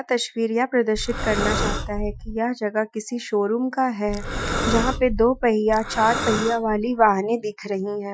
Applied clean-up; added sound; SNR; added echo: classical method Wiener filter.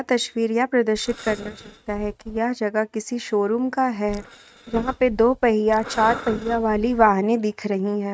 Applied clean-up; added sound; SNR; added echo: neural mask model RNNoise.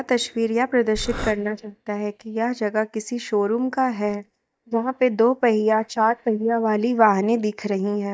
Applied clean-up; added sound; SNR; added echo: neural mask model DeepFilterNet 3.